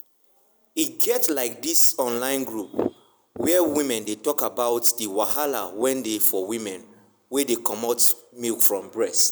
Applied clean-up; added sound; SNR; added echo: none; none; none; none.